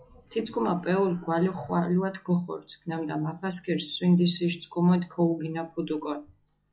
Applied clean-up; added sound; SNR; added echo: classical method log-MMSE.